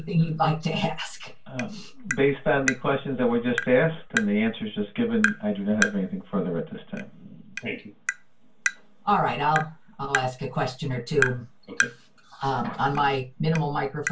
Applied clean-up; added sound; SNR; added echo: none; Tap; 8 dB; reverberation time 0.2 s.